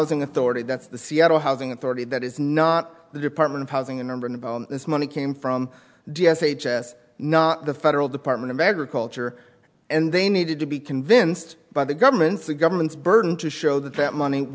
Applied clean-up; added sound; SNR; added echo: none; none; none; none.